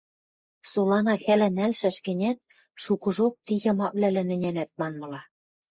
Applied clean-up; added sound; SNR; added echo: neural mask model Resemble Enhance denoiser.